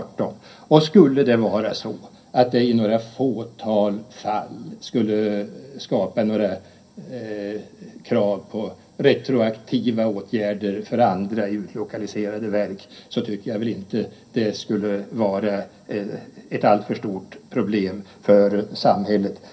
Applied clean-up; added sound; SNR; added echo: none; none; none; reverberation time 0.3 s.